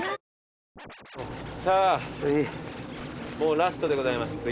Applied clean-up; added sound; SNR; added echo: none; Scratching (performance technique); 18 dB; none.